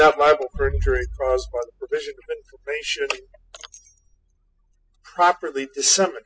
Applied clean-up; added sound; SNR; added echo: classical method spectral subtraction.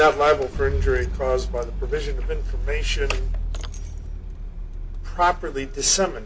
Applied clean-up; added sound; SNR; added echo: none; Rattle / Engine starting / Car; 2 dB; none.